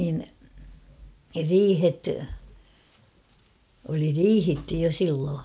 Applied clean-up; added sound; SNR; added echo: none; none; none; none.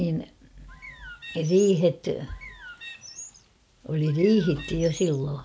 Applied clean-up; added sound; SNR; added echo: none; Bird; 17 dB; none.